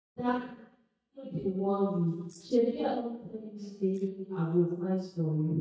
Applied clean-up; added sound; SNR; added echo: neural mask model DeepFilterNet 3.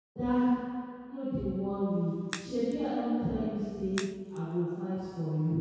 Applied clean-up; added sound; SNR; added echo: none; Crack; 14 dB; reverberation time 2.0 s.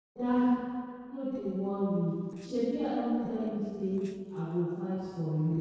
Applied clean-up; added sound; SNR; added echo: neural separator model SepFormer DNS4.